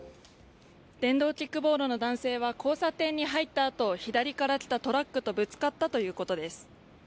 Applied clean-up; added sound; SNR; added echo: none; none; none; none.